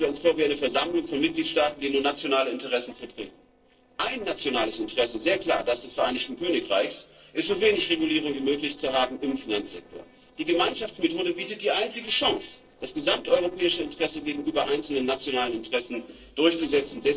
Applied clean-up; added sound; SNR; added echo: neural separator model SepFormer DNS4.